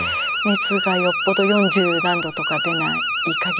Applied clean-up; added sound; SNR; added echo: none; Alarm; 0 dB; none.